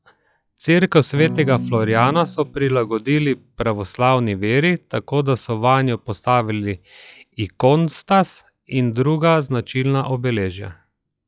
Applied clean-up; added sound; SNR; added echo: classical method log-MMSE.